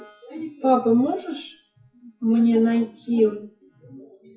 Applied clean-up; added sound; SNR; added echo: classical method WPE with log-MMSE.